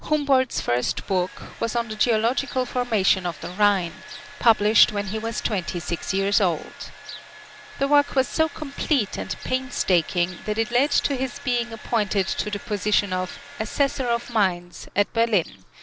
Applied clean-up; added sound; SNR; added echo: none; Domestic sounds, home sounds + Chirp, tweet; 17 dB; none.